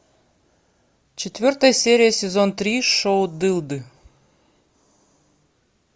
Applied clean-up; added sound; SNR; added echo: none; none; none; none.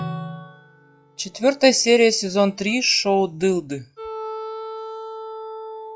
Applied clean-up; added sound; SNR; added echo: classical method log-MMSE.